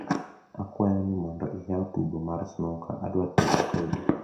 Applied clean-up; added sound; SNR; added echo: none; none; none; reverberation time 0.6 s.